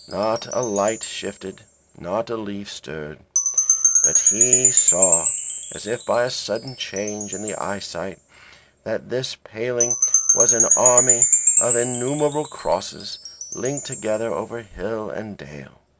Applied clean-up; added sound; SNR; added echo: none; Wind chime / Percussion; -4 dB; none.